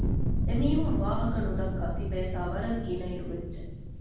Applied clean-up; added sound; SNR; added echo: none; Fire; -4 dB; reverberation time 1.2 s.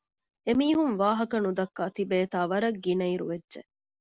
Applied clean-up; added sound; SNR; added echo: none; none; none; none.